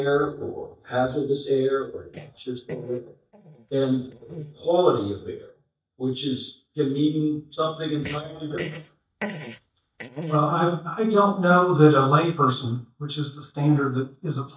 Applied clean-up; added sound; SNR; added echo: neural mask model DeepFilterNet 3.